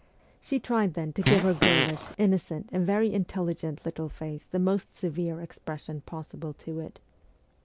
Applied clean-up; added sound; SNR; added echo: none; Fart; -3 dB; none.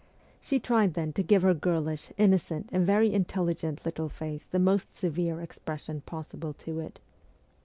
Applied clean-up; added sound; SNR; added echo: none; none; none; none.